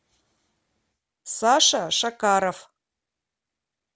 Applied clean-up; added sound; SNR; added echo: none; none; none; none.